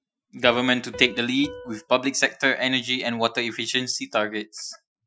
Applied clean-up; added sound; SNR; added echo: classical method Wiener filter.